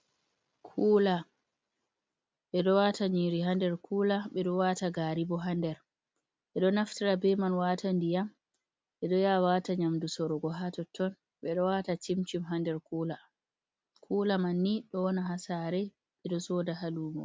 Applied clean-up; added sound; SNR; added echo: none; none; none; none.